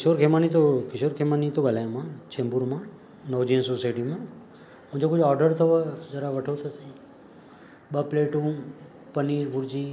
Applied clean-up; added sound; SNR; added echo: none; none; none; none.